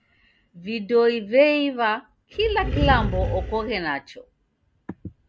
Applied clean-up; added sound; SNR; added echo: none; Animal; 2 dB; none.